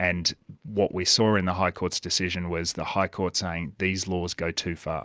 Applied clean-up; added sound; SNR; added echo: none; none; none; none.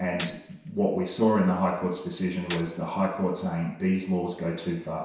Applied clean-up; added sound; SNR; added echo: none; Gunshot, gunfire; 18 dB; reverberation time 0.7 s.